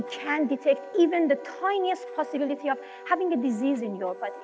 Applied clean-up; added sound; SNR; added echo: none; Wind instrument, woodwind instrument; 14 dB; none.